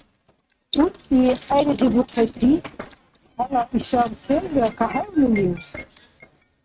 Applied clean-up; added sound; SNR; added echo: neural mask model RNNoise.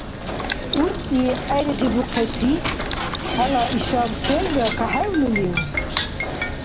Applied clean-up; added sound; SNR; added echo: none; Knock; 3 dB; none.